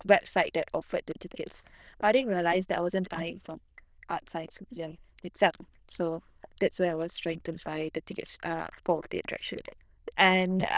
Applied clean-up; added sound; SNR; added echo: neural diffusion model UNIVERSE++.